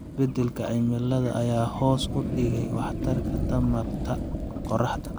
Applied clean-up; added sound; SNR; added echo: none; Fire; 4 dB; none.